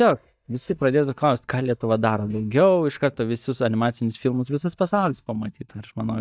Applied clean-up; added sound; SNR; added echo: neural mask model DeepFilterNet 3.